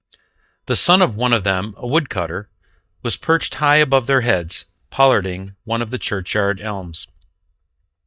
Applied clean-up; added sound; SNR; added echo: neural mask model DeepFilterNet 3.